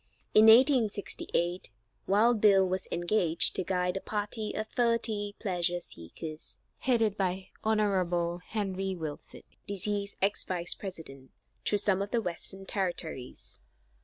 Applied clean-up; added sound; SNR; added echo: none; none; none; none.